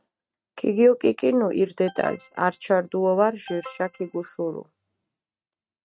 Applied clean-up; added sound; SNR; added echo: neural mask model RNNoise.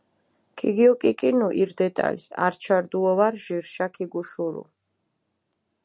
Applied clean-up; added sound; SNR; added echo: none; none; none; none.